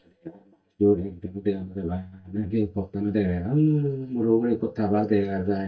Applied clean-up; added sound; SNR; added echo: neural mask model DeepFilterNet 3.